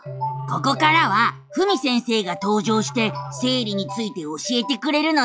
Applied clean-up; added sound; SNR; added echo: classical method log-MMSE.